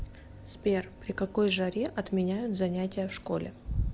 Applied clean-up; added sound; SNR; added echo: none; none; none; none.